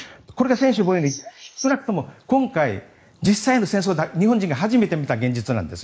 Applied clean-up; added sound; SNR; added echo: neural mask model Resemble Enhance denoiser.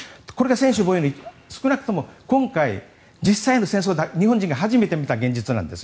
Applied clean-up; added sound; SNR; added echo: none; none; none; none.